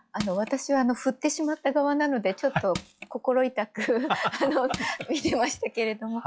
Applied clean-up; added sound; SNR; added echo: classical method log-MMSE.